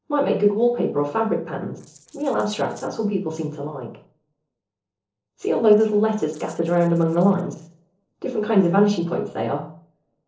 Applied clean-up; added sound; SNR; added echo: neural separator model SepFormer DNS4.